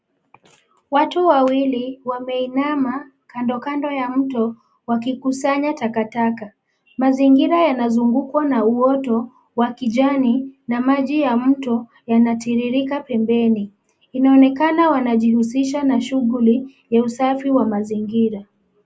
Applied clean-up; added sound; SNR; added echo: none; none; none; none.